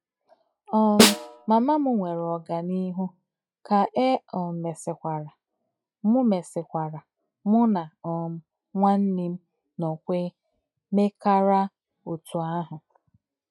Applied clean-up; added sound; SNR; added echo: classical method log-MMSE.